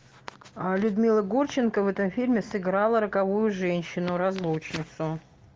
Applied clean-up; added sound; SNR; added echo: none; none; none; none.